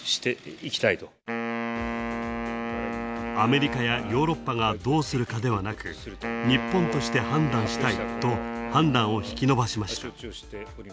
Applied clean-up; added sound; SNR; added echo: none; Wind instrument, woodwind instrument; 6 dB; none.